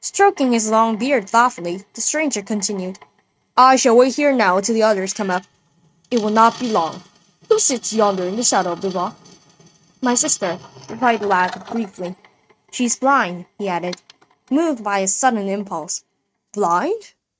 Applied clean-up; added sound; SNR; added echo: neural mask model RNNoise.